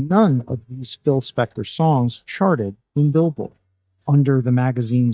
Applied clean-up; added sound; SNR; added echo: neural mask model DeepFilterNet 3.